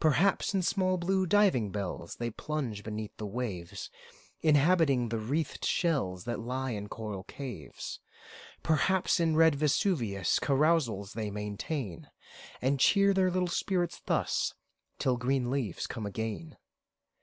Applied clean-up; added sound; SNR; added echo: none; none; none; none.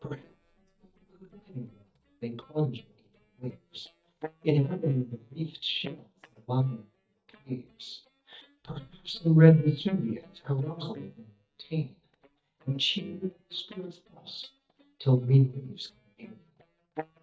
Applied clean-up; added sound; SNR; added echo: neural mask model DeepFilterNet 3.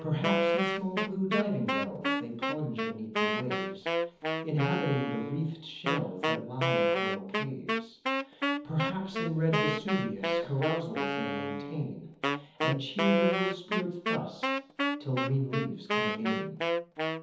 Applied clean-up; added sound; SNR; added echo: none; Wind instrument, woodwind instrument; -2 dB; reverberation time 1.3 s.